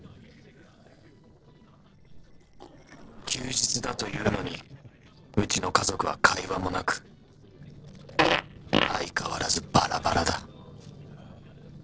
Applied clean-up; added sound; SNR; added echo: neural separator model SepFormer DNS4.